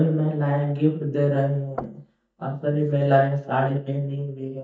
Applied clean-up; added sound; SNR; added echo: neural mask model DeepFilterNet 3.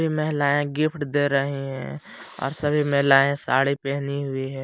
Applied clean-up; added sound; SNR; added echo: none; none; none; none.